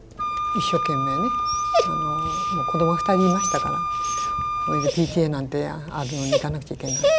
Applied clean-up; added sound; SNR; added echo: none; Dog + Wind instrument, woodwind instrument; -2 dB; none.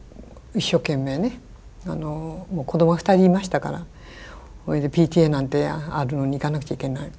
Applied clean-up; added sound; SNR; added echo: none; none; none; none.